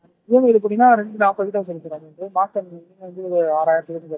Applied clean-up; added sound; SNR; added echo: neural mask model DeepFilterNet 3.